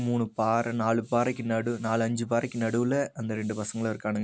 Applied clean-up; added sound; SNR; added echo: none; none; none; none.